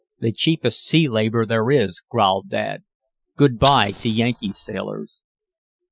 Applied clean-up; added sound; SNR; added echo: classical method Wiener filter.